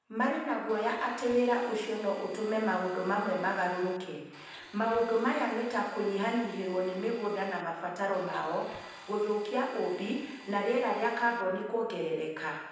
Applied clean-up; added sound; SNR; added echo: none; Domestic sounds, home sounds; 19 dB; reverberation time 1.0 s.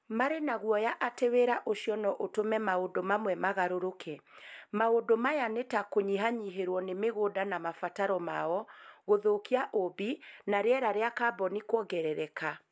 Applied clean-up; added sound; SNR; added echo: none; none; none; none.